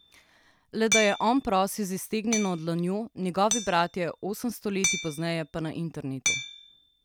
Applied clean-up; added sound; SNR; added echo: none; Hammer; 6 dB; none.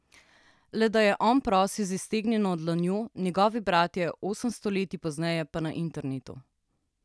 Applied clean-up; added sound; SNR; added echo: none; none; none; none.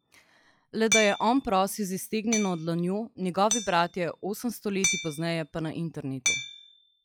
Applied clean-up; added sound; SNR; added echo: classical method log-MMSE.